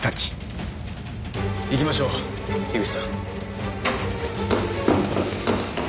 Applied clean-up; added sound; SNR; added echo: none; none; none; none.